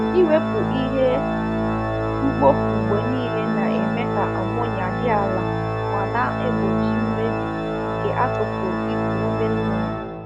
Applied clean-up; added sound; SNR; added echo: none; Organ; -3 dB; none.